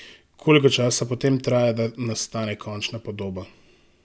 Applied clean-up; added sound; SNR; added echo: none; none; none; none.